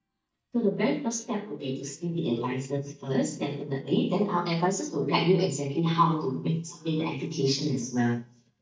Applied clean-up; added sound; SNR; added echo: neural mask model DeepFilterNet 3.